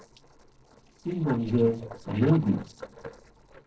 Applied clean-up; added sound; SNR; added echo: neural separator model SepFormer DNS4.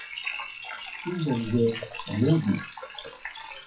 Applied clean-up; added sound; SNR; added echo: classical method WPE with log-MMSE.